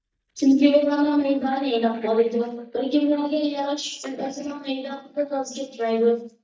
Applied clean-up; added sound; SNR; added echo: neural mask model DeepFilterNet 3.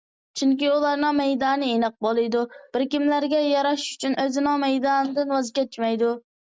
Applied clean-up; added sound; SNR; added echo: none; none; none; none.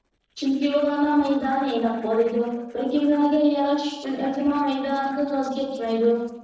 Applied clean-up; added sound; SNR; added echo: neural separator model SepFormer DNS4.